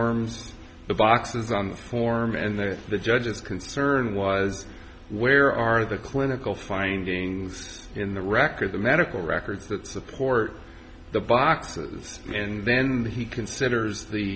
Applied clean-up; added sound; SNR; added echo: none; none; none; none.